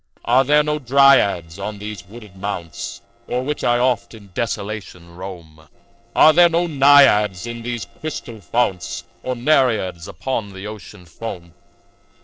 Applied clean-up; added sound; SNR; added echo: neural separator model SepFormer DNS4.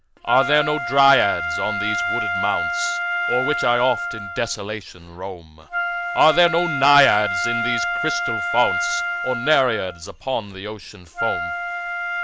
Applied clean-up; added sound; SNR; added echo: none; Wind instrument, woodwind instrument; 3 dB; none.